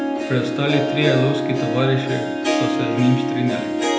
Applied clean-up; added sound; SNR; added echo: none; Harp; 0 dB; reverberation time 0.8 s.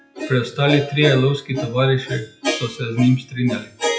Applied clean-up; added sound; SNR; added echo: classical method WPE with log-MMSE.